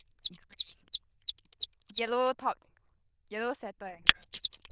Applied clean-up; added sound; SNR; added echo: neural diffusion model UNIVERSE++.